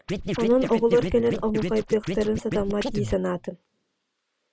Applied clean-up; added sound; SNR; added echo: neural mask model Resemble Enhance denoiser.